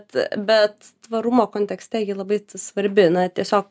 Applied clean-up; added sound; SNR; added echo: none; none; none; none.